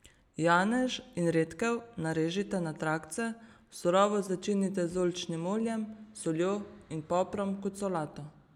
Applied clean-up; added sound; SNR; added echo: none; none; none; none.